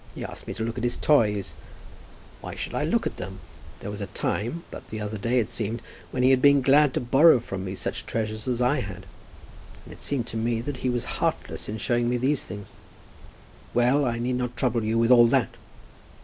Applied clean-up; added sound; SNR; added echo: none; Wind; 14 dB; none.